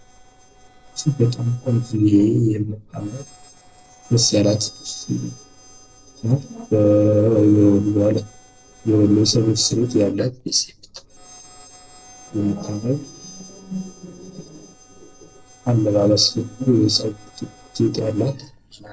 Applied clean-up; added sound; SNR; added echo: neural separator model SepFormer DNS4.